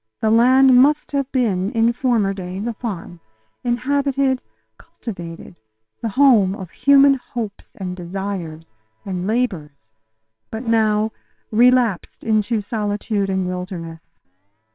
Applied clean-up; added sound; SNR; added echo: neural separator model SepFormer WHAMR!.